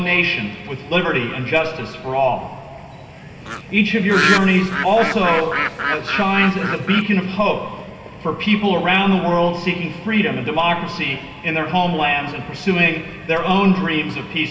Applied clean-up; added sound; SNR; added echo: none; Bird; 5 dB; reverberation time 2.1 s.